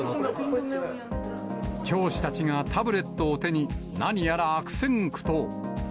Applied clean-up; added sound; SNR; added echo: none; none; none; none.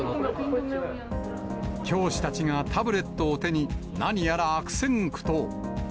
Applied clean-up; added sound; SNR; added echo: none; Aircraft; 16 dB; none.